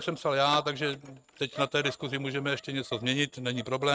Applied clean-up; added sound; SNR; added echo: neural mask model RNNoise.